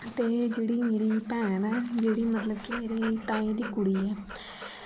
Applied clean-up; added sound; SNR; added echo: none; Dog; 14 dB; none.